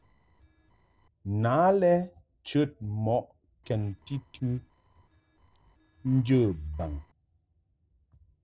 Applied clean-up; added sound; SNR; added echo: neural separator model SepFormer DNS4.